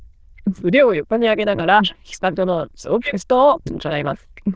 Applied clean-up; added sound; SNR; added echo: neural diffusion model UNIVERSE++.